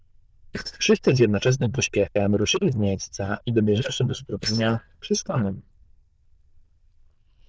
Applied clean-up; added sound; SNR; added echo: neural diffusion model UNIVERSE++.